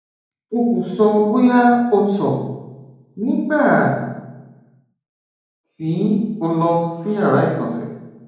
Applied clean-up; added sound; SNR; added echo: none; none; none; reverberation time 0.9 s.